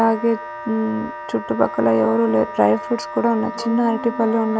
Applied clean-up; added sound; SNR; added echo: none; Wind instrument, woodwind instrument; 12 dB; none.